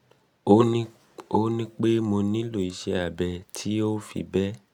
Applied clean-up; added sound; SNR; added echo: none; none; none; none.